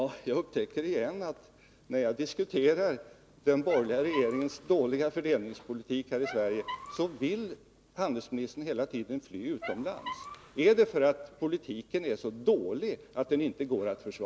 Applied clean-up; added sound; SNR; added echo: none; Squeak; 13 dB; none.